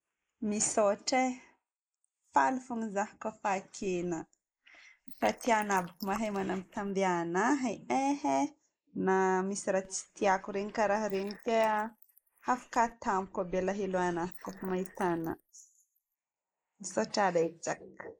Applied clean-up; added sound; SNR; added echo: neural mask model Resemble Enhance denoiser.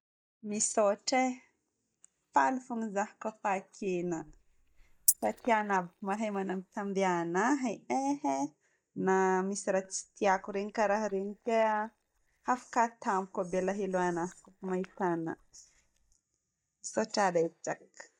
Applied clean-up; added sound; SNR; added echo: neural mask model DeepFilterNet 3.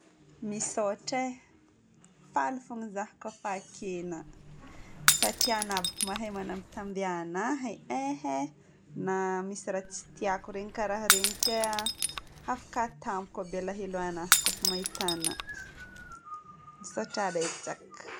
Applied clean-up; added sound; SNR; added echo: none; Shatter / Crushing; -2 dB; none.